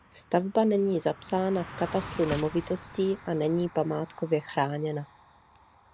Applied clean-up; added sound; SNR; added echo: none; Car passing by + Slam; 16 dB; none.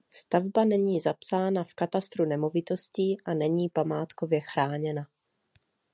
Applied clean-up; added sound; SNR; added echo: none; none; none; none.